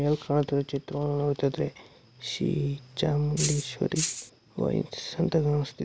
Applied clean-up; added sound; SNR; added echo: none; Rattle (instrument); 3 dB; none.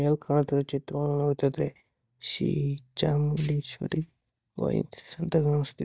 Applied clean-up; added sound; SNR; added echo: neural mask model DeepFilterNet 3.